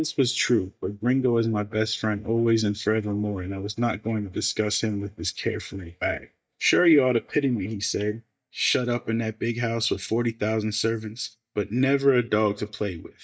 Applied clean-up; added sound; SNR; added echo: neural mask model DeepFilterNet 3.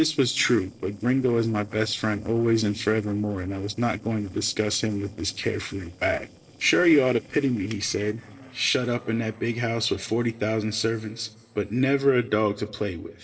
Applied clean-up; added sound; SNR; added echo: neural separator model SepFormer DNS4.